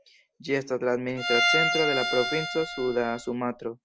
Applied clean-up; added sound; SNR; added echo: none; Bowed string instrument; 0 dB; none.